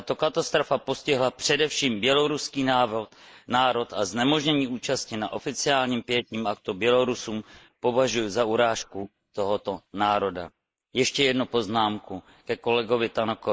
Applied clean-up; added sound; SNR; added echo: neural mask model Resemble Enhance denoiser.